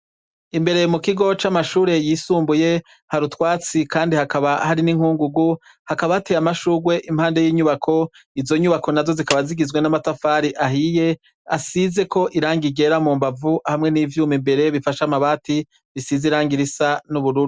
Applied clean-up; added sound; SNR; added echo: none; Clapping; 14 dB; none.